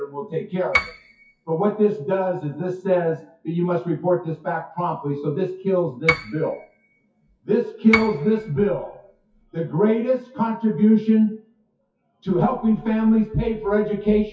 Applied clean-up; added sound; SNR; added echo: classical method WPE with log-MMSE.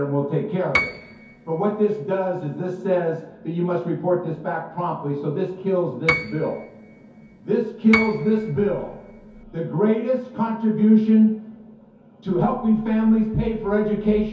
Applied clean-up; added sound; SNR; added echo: none; Piano; 8 dB; reverberation time 0.6 s.